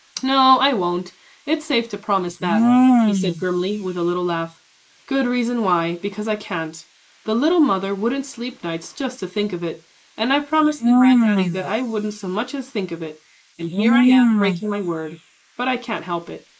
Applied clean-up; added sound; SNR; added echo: neural mask model Resemble Enhance denoiser.